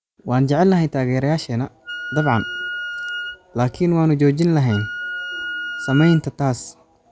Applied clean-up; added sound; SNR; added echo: none; Wind instrument, woodwind instrument; 10 dB; none.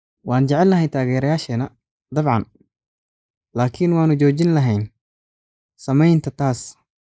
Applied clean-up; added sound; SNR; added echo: neural mask model Resemble Enhance denoiser.